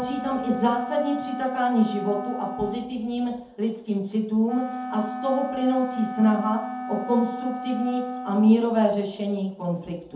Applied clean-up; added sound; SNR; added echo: none; Wind instrument, woodwind instrument; 9 dB; reverberation time 0.6 s.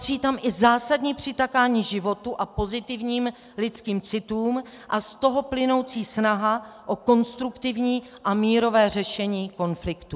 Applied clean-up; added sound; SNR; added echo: none; none; none; none.